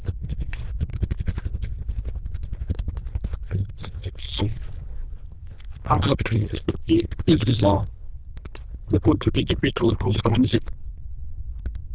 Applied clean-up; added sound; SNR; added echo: neural diffusion model UNIVERSE++.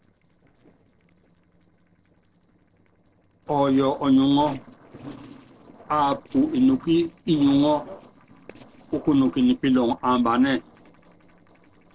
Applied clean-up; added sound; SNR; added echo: neural separator model SepFormer DNS4.